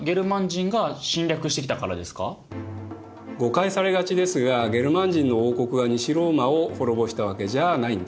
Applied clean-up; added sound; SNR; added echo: none; none; none; none.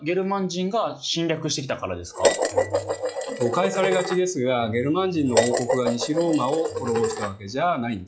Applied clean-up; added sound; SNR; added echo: classical method log-MMSE.